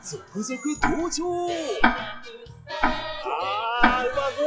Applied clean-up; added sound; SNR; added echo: classical method log-MMSE.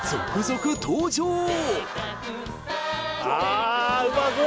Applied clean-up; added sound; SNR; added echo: none; none; none; none.